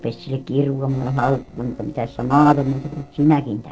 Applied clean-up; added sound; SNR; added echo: neural separator model SepFormer DNS4.